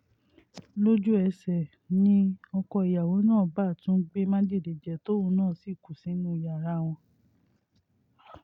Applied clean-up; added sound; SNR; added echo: none; none; none; none.